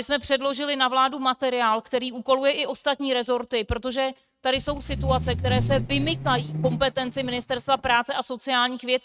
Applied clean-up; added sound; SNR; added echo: neural mask model RNNoise.